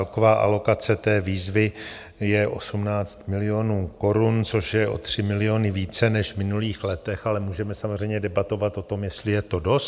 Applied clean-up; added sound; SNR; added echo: none; none; none; none.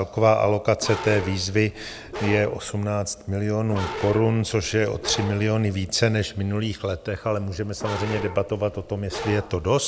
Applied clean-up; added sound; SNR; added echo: none; Bark; 11 dB; none.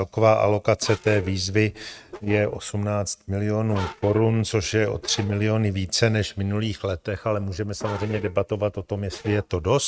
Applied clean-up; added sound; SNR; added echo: neural mask model RNNoise.